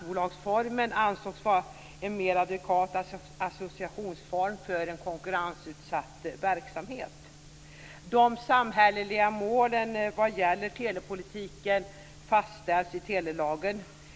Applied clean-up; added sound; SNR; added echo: none; none; none; none.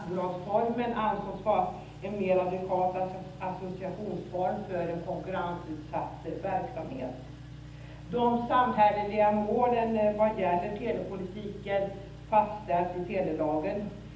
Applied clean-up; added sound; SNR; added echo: none; Engine; 17 dB; reverberation time 0.8 s.